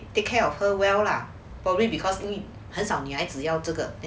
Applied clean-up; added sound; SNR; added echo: none; none; none; none.